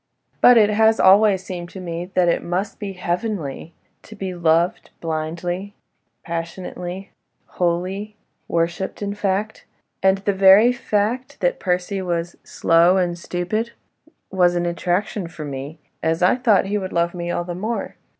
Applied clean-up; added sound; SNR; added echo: none; none; none; none.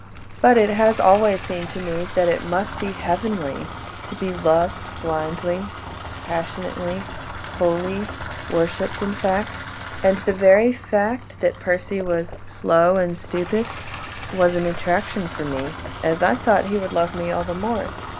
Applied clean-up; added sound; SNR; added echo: none; Bathtub (filling or washing) / Water tap, faucet; 10 dB; none.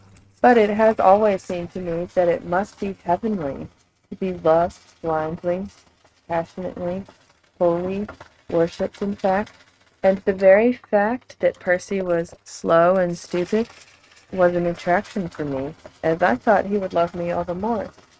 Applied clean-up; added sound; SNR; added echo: neural mask model RNNoise.